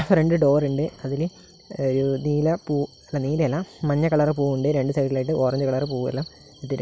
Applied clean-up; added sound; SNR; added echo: none; none; none; none.